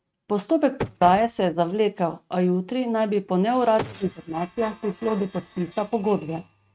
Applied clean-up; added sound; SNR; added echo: neural mask model RNNoise.